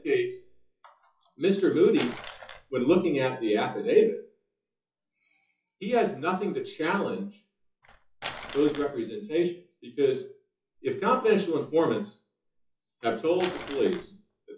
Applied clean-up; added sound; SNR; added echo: classical method WPE with log-MMSE.